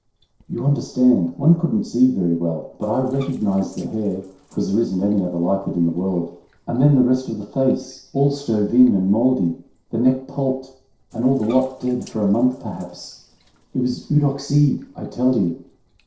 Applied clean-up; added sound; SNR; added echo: neural separator model SepFormer DNS4.